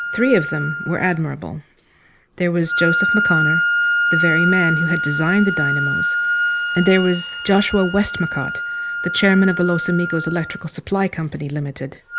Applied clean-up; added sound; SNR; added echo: none; Wind instrument, woodwind instrument; 2 dB; none.